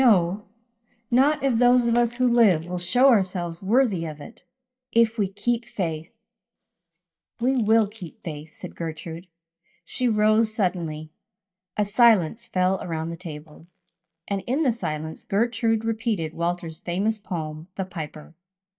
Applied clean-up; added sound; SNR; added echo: neural mask model DeepFilterNet 3.